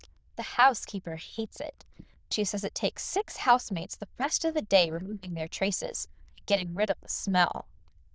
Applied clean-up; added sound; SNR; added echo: neural diffusion model UNIVERSE++.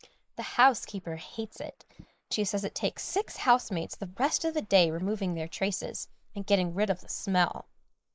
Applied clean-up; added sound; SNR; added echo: neural mask model Resemble Enhance denoiser.